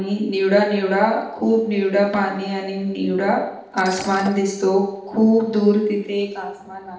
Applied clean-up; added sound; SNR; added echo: neural separator model SepFormer DNS4.